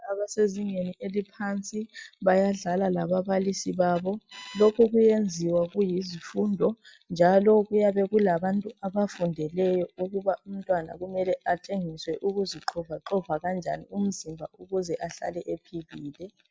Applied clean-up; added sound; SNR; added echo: none; none; none; none.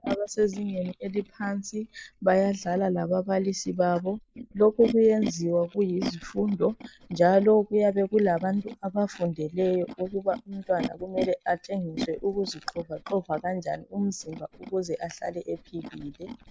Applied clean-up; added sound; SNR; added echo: neural mask model Resemble Enhance denoiser.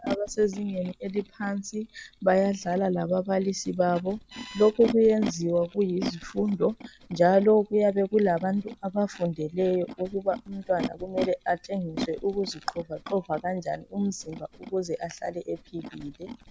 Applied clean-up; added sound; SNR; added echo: none; Animal; 14 dB; none.